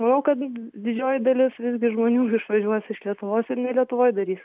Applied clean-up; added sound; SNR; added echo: none; none; none; none.